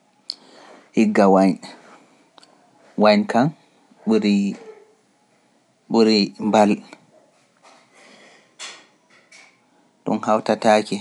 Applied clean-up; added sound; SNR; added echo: none; none; none; none.